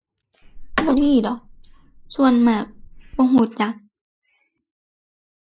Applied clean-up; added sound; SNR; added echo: neural mask model Resemble Enhance denoiser.